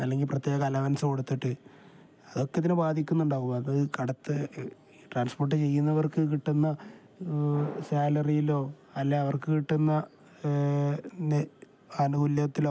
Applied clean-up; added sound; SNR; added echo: none; none; none; none.